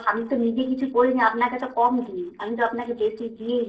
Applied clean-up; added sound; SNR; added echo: neural separator model SepFormer DNS4.